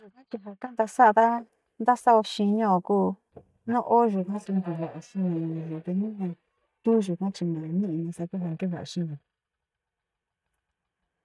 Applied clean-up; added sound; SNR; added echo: neural mask model DeepFilterNet 3.